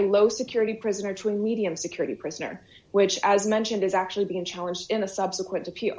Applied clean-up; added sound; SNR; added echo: none; none; none; none.